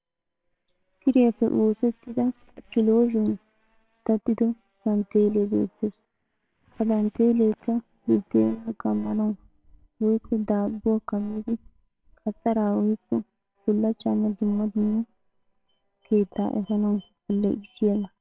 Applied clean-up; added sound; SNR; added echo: neural separator model SepFormer WHAMR!.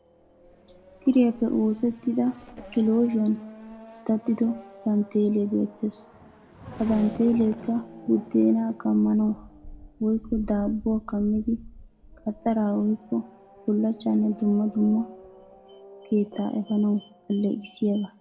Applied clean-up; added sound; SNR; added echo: none; Race car, auto racing / Accelerating, revving, vroom; 19 dB; reverberation time 0.3 s.